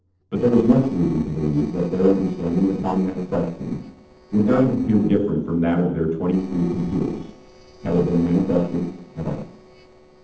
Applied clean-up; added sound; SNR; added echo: neural separator model SepFormer DNS4.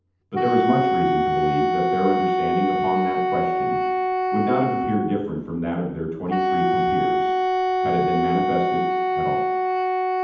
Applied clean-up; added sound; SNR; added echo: none; Wind instrument, woodwind instrument; -4 dB; reverberation time 0.8 s.